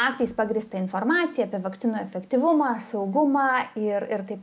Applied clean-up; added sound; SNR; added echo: none; none; none; none.